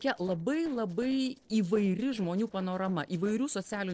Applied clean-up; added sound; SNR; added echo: neural separator model SepFormer DNS4.